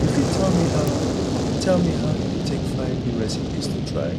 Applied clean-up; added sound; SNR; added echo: none; Fire; -3 dB; none.